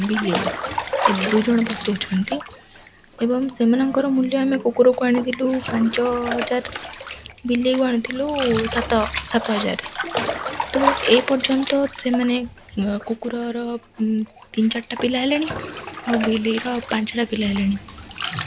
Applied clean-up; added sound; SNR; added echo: none; Bathtub (filling or washing); 7 dB; none.